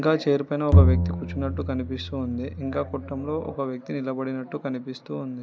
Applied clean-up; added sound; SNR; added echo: none; Bowed string instrument; -4 dB; none.